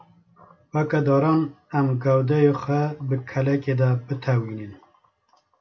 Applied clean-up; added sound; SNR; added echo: none; none; none; none.